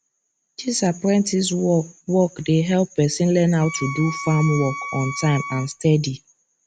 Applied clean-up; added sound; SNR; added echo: none; Wind instrument, woodwind instrument; 11 dB; none.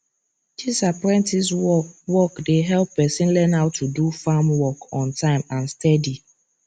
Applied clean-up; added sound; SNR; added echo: none; none; none; none.